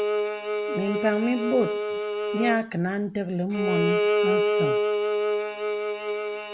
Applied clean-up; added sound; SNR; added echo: none; Bowed string instrument; -3 dB; none.